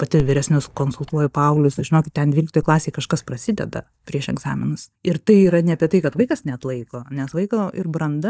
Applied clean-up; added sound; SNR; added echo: neural mask model DeepFilterNet 3.